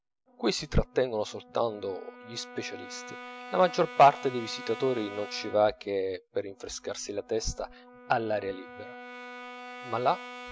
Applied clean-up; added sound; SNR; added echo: none; Brass instrument; 15 dB; none.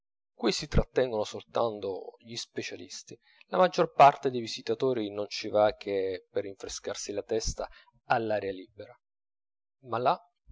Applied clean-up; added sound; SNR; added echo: none; none; none; none.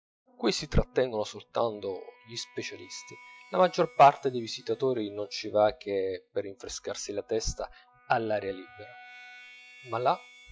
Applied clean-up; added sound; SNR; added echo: classical method log-MMSE.